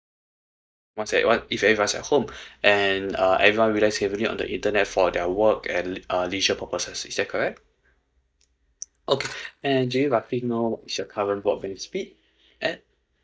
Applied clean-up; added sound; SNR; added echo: neural mask model DeepFilterNet 3.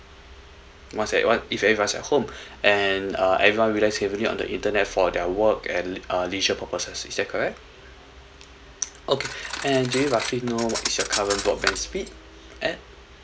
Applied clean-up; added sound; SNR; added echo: none; Cutlery, silverware; 7 dB; none.